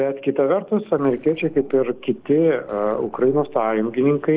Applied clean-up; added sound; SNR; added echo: neural separator model SepFormer DNS4.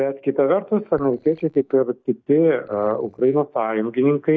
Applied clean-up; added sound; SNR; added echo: neural mask model DeepFilterNet 3.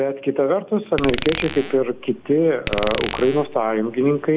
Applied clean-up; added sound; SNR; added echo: none; Glass; 8 dB; none.